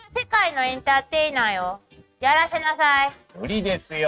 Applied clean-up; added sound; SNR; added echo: neural mask model RNNoise.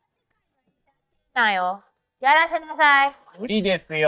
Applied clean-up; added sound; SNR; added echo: neural mask model DeepFilterNet 3.